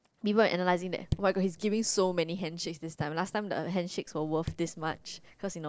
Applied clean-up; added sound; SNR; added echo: neural separator model SepFormer DNS4.